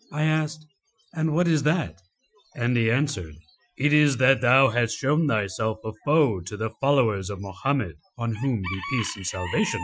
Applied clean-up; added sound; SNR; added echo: classical method Wiener filter.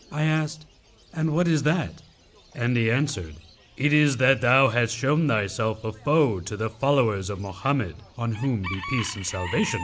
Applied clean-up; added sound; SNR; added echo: none; Bird / Chicken, rooster; 17 dB; none.